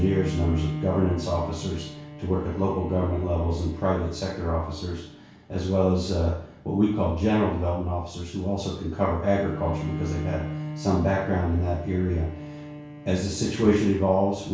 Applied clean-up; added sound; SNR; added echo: none; Bowed string instrument; 12 dB; reverberation time 0.6 s.